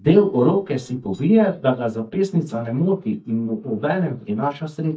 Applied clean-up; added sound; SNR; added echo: neural mask model DeepFilterNet 3.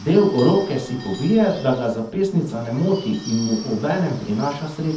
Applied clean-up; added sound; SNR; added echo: none; Bird / Bell; 19 dB; reverberation time 0.7 s.